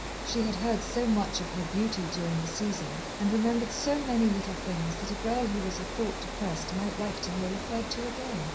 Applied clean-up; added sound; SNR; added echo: none; Water; 5 dB; reverberation time 0.4 s.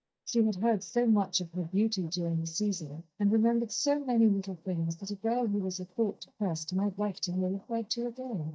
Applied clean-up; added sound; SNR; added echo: neural mask model DeepFilterNet 3.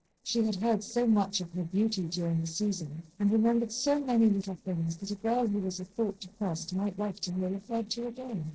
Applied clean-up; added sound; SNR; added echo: neural separator model SepFormer DNS4.